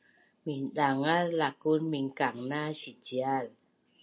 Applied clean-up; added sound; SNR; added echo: none; none; none; none.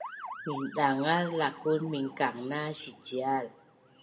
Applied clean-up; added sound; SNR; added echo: none; Motor vehicle (road) / Siren; 14 dB; reverberation time 1.4 s.